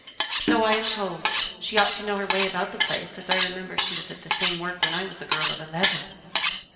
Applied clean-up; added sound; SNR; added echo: none; Cutlery, silverware; -1 dB; reverberation time 2.1 s.